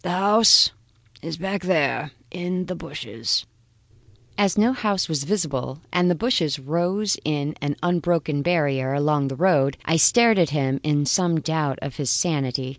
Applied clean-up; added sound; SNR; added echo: none; none; none; none.